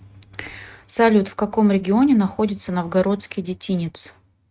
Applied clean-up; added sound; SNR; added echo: neural mask model RNNoise.